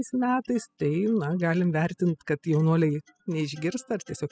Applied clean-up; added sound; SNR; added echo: classical method spectral subtraction.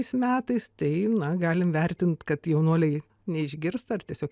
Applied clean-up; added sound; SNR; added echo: none; none; none; none.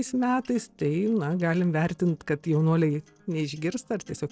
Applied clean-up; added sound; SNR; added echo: neural separator model SepFormer DNS4.